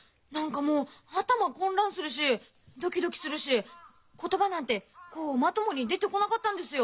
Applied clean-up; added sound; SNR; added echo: none; none; none; none.